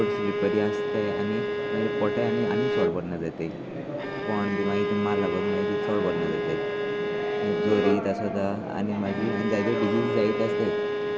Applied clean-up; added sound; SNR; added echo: none; Bowed string instrument; 1 dB; none.